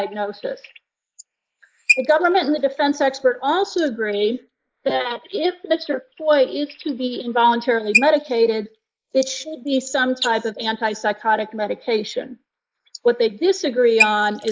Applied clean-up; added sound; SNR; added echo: neural mask model Resemble Enhance denoiser.